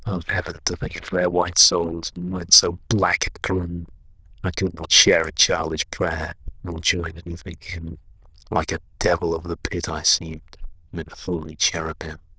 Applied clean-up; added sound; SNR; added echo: neural diffusion model UNIVERSE++.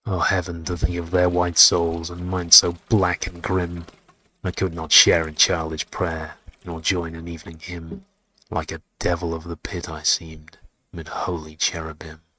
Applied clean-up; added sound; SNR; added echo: neural mask model RNNoise.